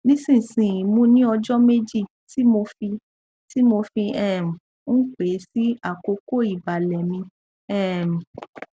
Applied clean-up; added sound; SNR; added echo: none; none; none; none.